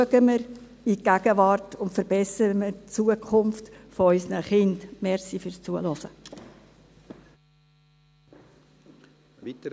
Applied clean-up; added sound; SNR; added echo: none; none; none; none.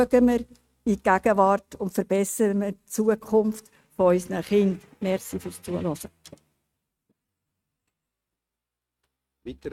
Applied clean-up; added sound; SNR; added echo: neural mask model RNNoise.